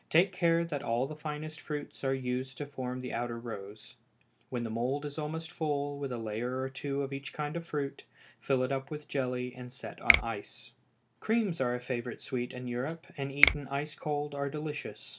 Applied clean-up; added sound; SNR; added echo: none; Finger snapping; -1 dB; none.